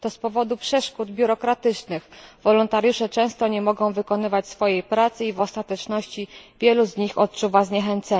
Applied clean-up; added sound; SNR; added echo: none; none; none; none.